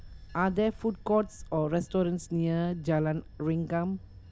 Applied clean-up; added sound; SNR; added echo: none; Bell / Train; 18 dB; none.